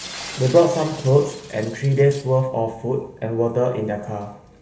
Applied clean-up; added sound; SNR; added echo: none; Shatter; 19 dB; reverberation time 1.3 s.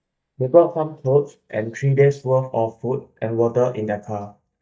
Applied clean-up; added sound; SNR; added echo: neural mask model DeepFilterNet 3.